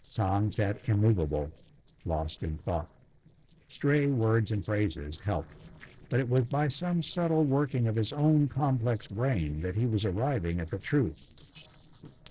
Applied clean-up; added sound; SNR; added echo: neural separator model SepFormer DNS4.